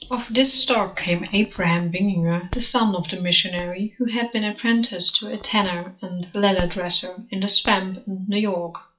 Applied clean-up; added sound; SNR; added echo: classical method WPE with log-MMSE.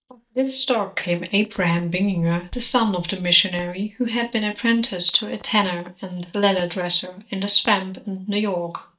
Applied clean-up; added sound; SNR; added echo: neural mask model DeepFilterNet 3.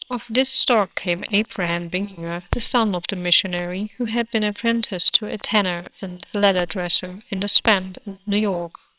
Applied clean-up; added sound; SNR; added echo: neural separator model SepFormer WHAMR!.